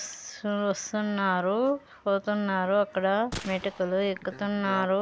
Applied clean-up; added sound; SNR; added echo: none; Gunshot, gunfire; 15 dB; none.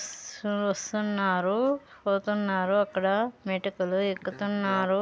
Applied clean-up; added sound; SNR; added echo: none; none; none; none.